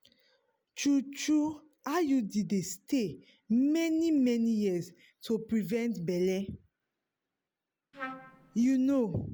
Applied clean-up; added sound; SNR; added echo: none; Trumpet; 15 dB; none.